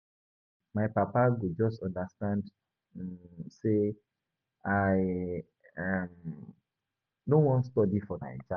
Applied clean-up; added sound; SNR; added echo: none; none; none; none.